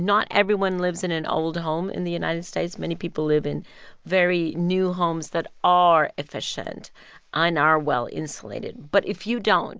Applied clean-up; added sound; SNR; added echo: none; none; none; none.